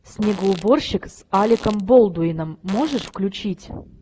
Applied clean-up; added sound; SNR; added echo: none; Fart; 18 dB; none.